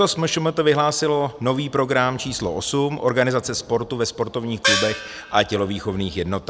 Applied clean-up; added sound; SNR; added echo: none; Gong; 4 dB; none.